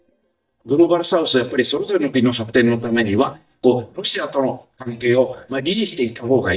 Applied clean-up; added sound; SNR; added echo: neural mask model DeepFilterNet 3.